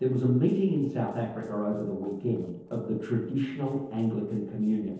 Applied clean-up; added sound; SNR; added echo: neural separator model SepFormer DNS4.